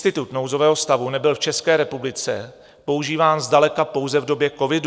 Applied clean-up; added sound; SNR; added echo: none; none; none; none.